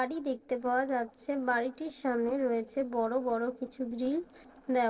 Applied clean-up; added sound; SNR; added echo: neural separator model SepFormer DNS4.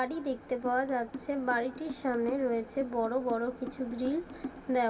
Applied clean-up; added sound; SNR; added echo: none; Drum; 12 dB; reverberation time 2.1 s.